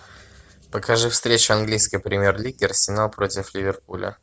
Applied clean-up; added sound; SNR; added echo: none; none; none; none.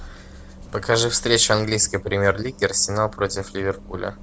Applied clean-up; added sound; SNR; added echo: none; Purr + Bus; 18 dB; none.